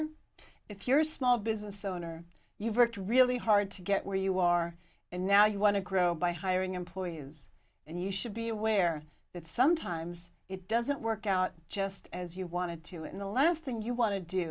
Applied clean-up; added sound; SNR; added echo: none; none; none; none.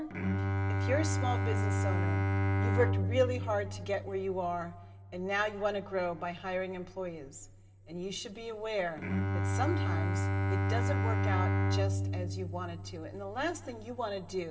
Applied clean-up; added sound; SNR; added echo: none; Bowed string instrument; -3 dB; reverberation time 2.6 s.